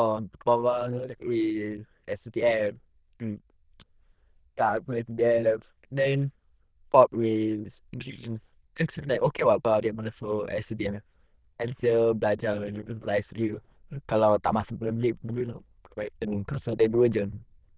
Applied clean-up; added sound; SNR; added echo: neural diffusion model UNIVERSE++.